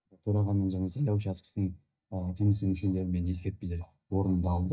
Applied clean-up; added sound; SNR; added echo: neural mask model DeepFilterNet 3.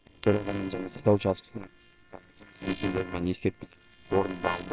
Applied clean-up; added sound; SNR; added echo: neural separator model SepFormer WHAMR!.